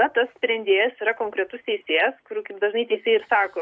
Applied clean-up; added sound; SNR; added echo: none; none; none; none.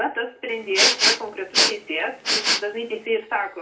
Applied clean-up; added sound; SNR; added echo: none; Respiratory sounds; -5 dB; reverberation time 0.3 s.